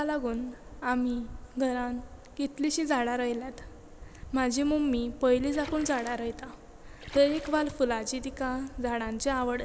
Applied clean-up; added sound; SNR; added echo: none; Splash, splatter; 18 dB; none.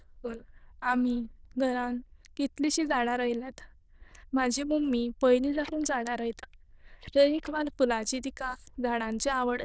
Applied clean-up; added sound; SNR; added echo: neural diffusion model UNIVERSE++.